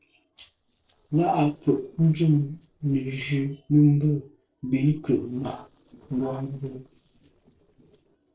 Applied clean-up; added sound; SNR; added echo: neural separator model SepFormer DNS4.